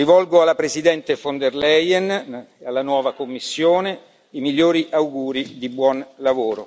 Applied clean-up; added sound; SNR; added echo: none; none; none; none.